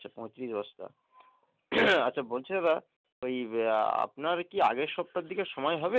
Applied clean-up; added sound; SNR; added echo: none; none; none; none.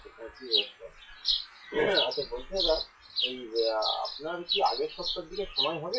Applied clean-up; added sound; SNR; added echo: classical method WPE with log-MMSE.